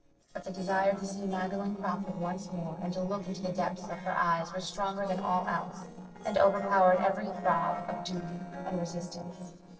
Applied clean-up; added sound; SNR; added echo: neural separator model SepFormer DNS4.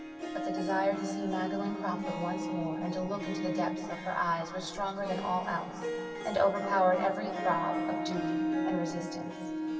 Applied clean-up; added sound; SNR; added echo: none; Harp; 3 dB; reverberation time 2.6 s.